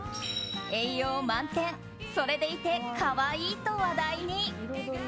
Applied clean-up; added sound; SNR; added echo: none; none; none; none.